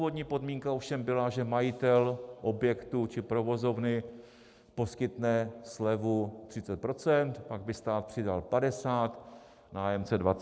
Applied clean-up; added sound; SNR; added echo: none; none; none; none.